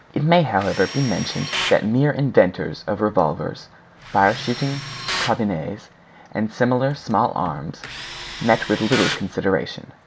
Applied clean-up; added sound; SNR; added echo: none; Tools; 11 dB; none.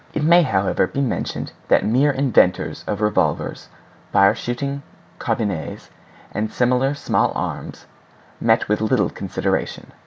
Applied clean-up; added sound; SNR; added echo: none; none; none; none.